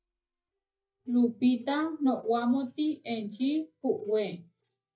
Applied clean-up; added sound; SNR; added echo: neural mask model DeepFilterNet 3.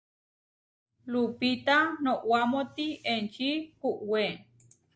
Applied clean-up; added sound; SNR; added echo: none; none; none; none.